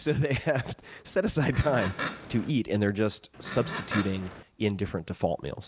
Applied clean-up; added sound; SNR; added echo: none; Livestock, farm animals, working animals; 8 dB; none.